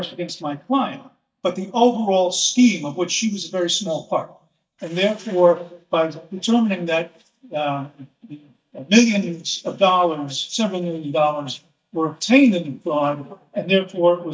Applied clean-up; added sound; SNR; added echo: neural mask model DeepFilterNet 3.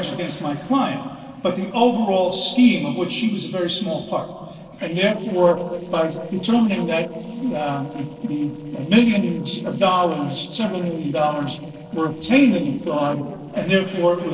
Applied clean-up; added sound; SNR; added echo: neural separator model SepFormer DNS4.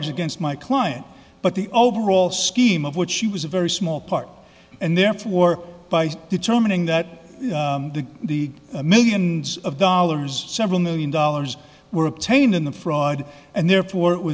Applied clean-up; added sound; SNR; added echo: none; none; none; none.